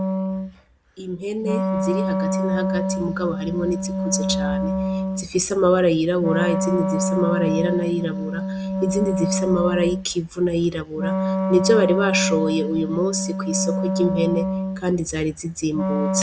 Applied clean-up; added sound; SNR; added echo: none; Wind instrument, woodwind instrument; 1 dB; none.